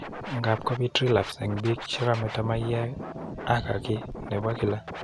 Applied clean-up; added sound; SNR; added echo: none; Scratching (performance technique); 10 dB; none.